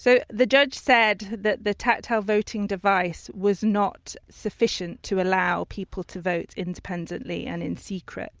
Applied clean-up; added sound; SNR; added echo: none; none; none; none.